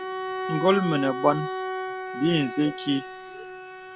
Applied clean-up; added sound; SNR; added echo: none; Bowed string instrument; 6 dB; none.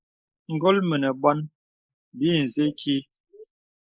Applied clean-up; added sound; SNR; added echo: neural mask model Resemble Enhance denoiser.